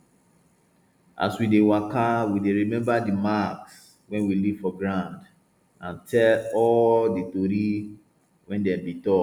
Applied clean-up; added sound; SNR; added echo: none; none; none; none.